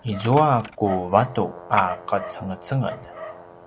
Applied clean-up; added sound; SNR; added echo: none; Dog; 14 dB; none.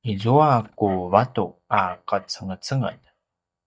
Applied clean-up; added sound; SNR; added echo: neural mask model DeepFilterNet 3.